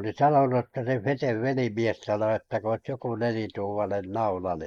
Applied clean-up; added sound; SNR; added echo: neural mask model Resemble Enhance denoiser.